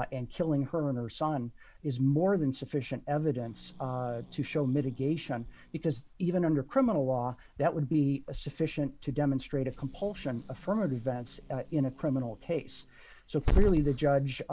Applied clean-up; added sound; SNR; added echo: none; Growling / Hiss; 7 dB; none.